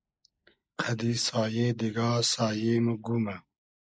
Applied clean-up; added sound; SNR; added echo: neural mask model Resemble Enhance denoiser.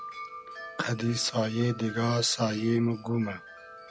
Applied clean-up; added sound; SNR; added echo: none; Wind chime; 15 dB; none.